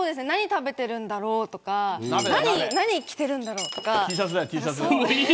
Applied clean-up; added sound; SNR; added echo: none; Shatter; 11 dB; none.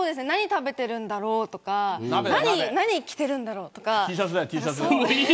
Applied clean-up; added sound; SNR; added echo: none; none; none; none.